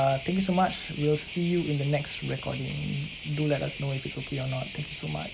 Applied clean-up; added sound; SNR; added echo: none; Cricket; 12 dB; none.